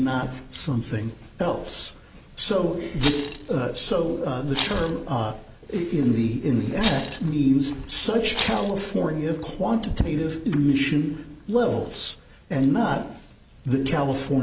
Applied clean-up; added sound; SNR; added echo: none; Rattle; 9 dB; none.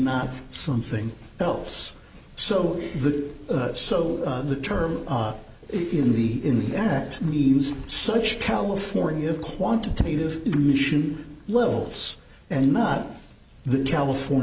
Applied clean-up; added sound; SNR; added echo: none; none; none; none.